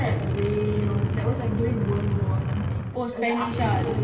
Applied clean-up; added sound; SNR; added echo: none; Truck; -3 dB; reverberation time 2.2 s.